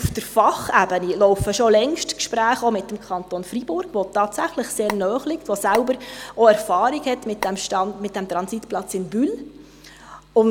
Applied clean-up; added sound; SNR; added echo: none; Telephone; 11 dB; none.